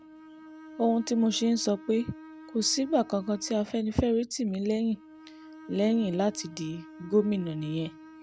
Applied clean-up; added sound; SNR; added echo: none; Bowed string instrument; 19 dB; none.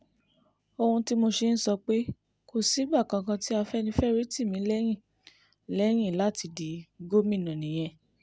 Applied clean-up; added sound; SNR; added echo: none; none; none; none.